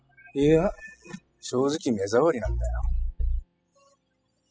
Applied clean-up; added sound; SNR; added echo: classical method spectral subtraction.